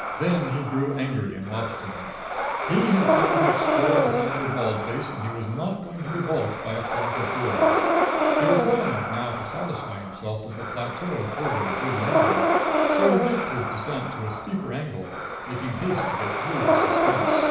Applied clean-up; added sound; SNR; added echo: none; Breathing; -3 dB; reverberation time 0.9 s.